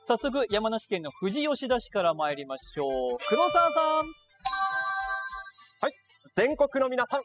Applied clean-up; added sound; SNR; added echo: classical method spectral subtraction.